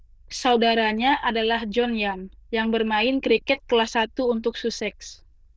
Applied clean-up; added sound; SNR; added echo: neural diffusion model UNIVERSE++.